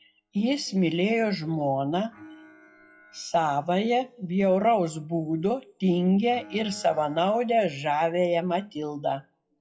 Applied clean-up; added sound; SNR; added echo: classical method WPE with log-MMSE.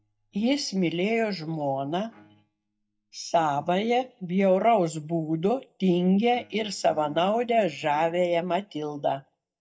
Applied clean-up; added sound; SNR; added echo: neural mask model DeepFilterNet 3.